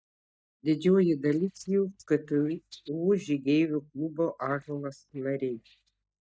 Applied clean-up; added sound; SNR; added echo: neural mask model DeepFilterNet 3.